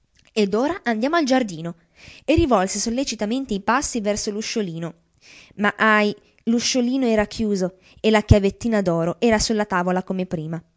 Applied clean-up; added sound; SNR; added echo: none; none; none; none.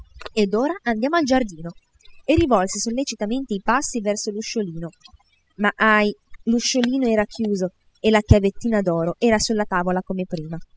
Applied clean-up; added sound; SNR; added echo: classical method spectral subtraction.